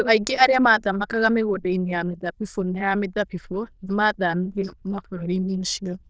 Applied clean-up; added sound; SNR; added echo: neural diffusion model UNIVERSE++.